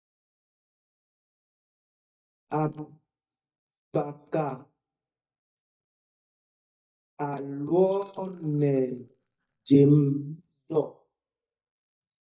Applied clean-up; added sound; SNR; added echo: neural mask model DeepFilterNet 3.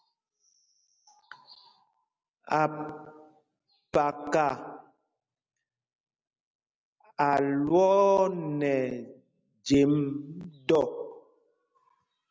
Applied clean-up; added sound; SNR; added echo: none; none; none; none.